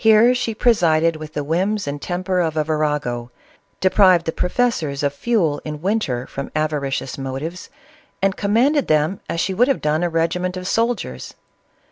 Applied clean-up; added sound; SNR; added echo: none; none; none; none.